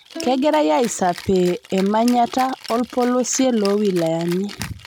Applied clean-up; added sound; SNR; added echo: none; Bowed string instrument + Rattle (instrument); 17 dB; none.